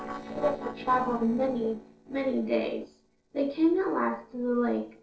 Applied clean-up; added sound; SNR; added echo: neural separator model SepFormer DNS4.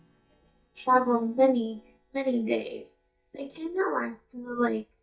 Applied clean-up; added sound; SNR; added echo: neural mask model DeepFilterNet 3.